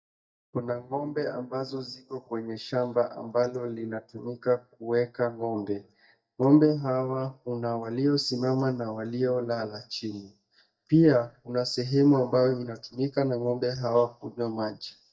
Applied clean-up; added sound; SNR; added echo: neural mask model DeepFilterNet 3.